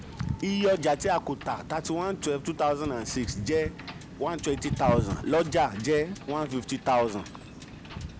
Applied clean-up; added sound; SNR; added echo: none; Wind / Boat, Water vehicle; 8 dB; none.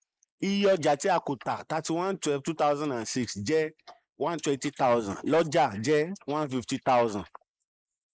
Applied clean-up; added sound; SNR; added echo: neural mask model Resemble Enhance denoiser.